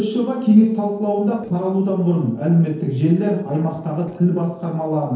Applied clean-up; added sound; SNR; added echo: neural separator model SepFormer DNS4.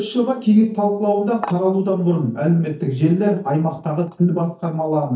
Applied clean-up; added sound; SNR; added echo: neural mask model DeepFilterNet 3.